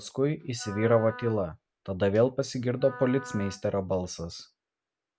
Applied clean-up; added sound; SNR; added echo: none; Wind instrument, woodwind instrument; 17 dB; none.